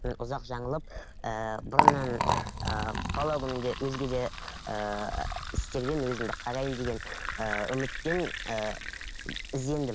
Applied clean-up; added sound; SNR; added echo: none; Liquid; 0 dB; none.